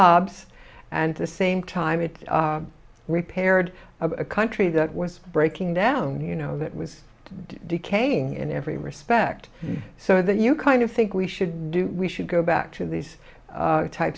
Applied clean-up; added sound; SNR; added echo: none; none; none; none.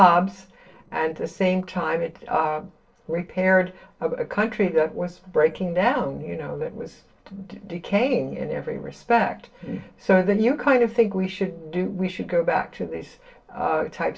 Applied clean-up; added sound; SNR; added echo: neural separator model SepFormer DNS4.